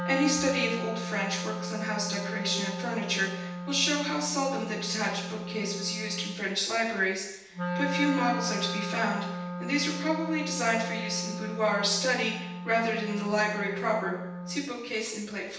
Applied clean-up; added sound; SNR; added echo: none; Wind instrument, woodwind instrument; 6 dB; reverberation time 0.9 s.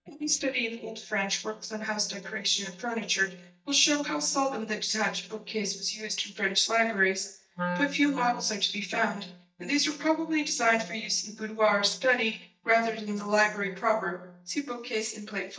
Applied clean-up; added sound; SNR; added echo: neural mask model DeepFilterNet 3.